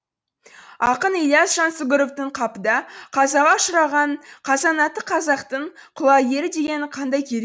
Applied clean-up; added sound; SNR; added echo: none; none; none; none.